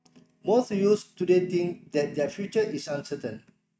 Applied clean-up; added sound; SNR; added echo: neural mask model RNNoise.